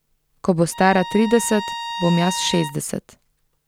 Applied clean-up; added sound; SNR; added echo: none; Bowed string instrument; 10 dB; none.